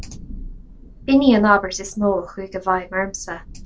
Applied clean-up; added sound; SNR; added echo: none; Thunder; 17 dB; none.